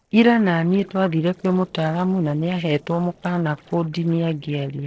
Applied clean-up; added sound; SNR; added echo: neural separator model SepFormer DNS4.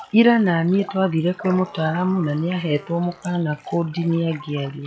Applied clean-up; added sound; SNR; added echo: classical method log-MMSE.